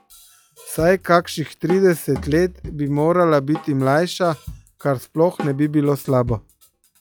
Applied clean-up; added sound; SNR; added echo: classical method log-MMSE.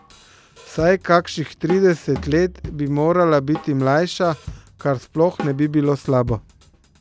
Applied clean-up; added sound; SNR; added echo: none; Drum kit; 17 dB; none.